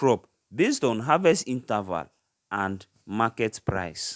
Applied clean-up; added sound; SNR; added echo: none; none; none; none.